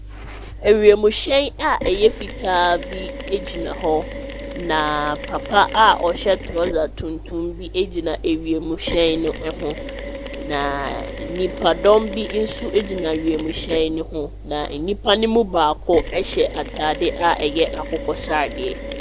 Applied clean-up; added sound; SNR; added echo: none; Mechanisms; 10 dB; none.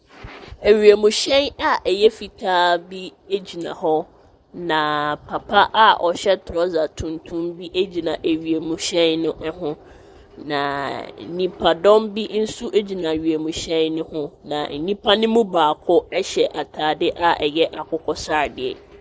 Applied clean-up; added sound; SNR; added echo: none; none; none; none.